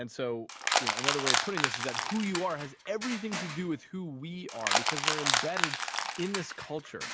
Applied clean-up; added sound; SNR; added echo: none; Crushing; -3 dB; none.